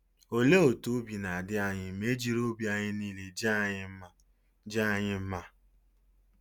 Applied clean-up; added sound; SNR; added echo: none; none; none; none.